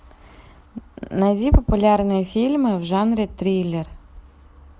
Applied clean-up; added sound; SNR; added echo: none; none; none; none.